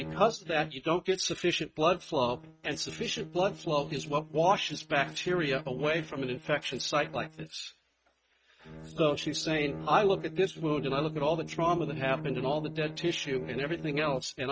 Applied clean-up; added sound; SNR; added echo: neural mask model RNNoise.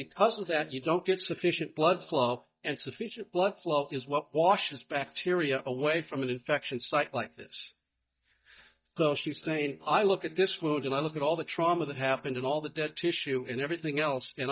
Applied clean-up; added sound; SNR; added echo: neural mask model DeepFilterNet 3.